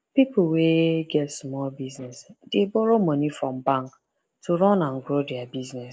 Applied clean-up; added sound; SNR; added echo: neural separator model SepFormer DNS4.